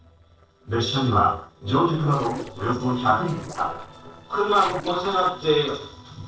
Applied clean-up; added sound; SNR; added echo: neural separator model SepFormer DNS4.